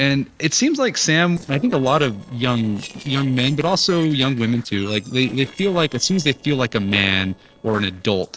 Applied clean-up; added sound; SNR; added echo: neural separator model SepFormer DNS4.